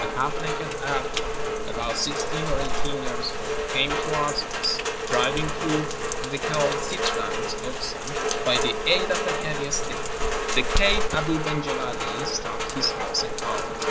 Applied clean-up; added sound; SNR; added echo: none; Rain; -3 dB; none.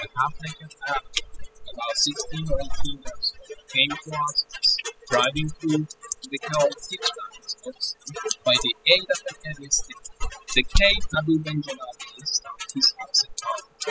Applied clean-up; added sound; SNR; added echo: classical method spectral subtraction.